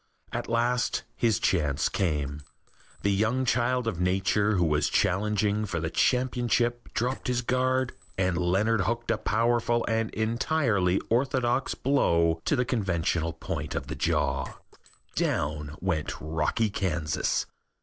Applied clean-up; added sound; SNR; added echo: neural separator model SepFormer DNS4.